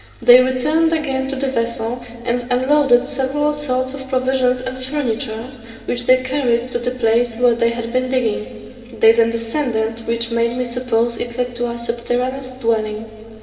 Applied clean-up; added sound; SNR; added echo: none; none; none; reverberation time 2.4 s.